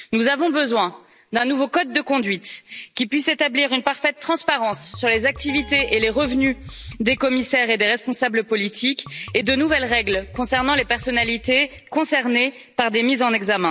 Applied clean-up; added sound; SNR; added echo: none; Liquid + Guitar; 18 dB; none.